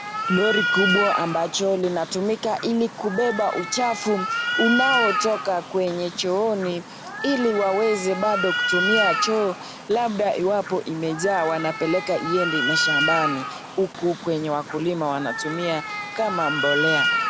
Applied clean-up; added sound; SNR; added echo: none; Cat; 3 dB; none.